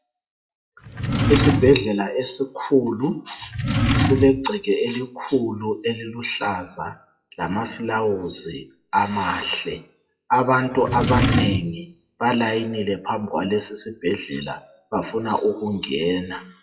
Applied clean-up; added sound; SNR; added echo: classical method WPE with log-MMSE.